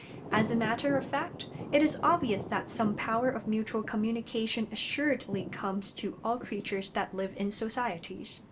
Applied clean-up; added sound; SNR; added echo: none; Thunder; 10 dB; none.